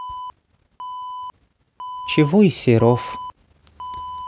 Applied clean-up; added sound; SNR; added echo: none; Alarm; 12 dB; none.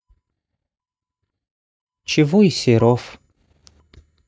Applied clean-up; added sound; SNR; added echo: neural mask model DeepFilterNet 3.